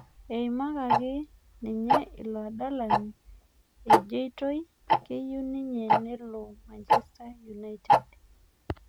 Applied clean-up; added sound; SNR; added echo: none; Tick-tock; -5 dB; none.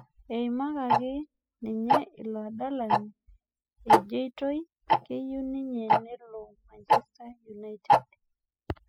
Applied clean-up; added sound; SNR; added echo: classical method spectral subtraction.